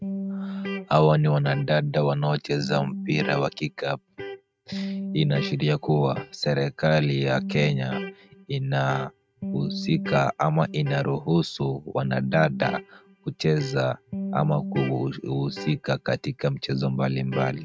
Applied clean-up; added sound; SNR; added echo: neural mask model RNNoise.